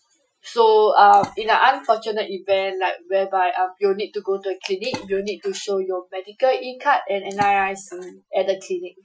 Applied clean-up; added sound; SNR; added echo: classical method Wiener filter.